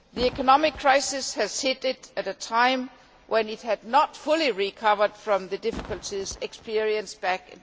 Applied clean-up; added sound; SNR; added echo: none; Fireworks; 16 dB; none.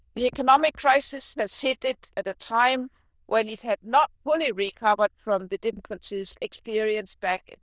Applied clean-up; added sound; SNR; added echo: neural diffusion model UNIVERSE++.